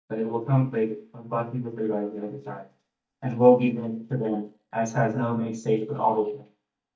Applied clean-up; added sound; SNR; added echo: neural mask model DeepFilterNet 3.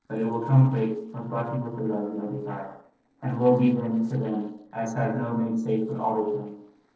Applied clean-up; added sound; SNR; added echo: neural separator model SepFormer DNS4.